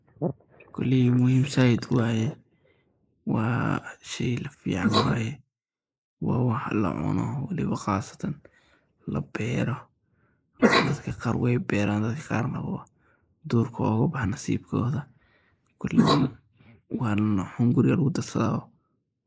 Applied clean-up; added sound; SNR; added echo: neural mask model Resemble Enhance denoiser.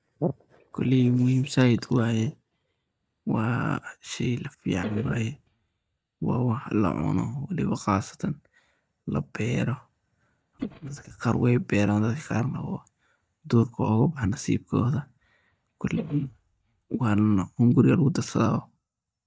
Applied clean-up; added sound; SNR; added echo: neural mask model DeepFilterNet 3.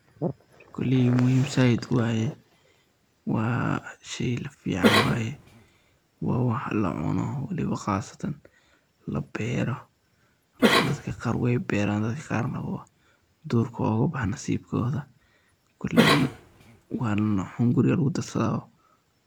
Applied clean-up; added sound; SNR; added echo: none; Cough; -1 dB; none.